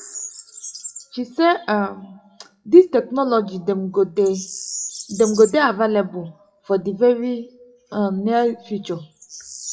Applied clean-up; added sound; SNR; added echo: classical method WPE with log-MMSE.